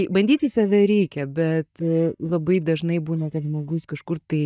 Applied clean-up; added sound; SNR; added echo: neural mask model DeepFilterNet 3.